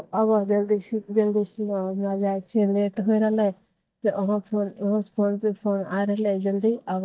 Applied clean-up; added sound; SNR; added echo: neural mask model DeepFilterNet 3.